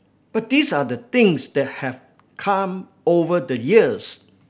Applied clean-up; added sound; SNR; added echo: none; none; none; none.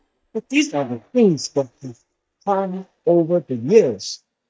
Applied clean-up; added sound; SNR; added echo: neural mask model DeepFilterNet 3.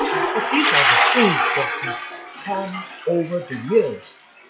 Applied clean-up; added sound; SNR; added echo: classical method log-MMSE.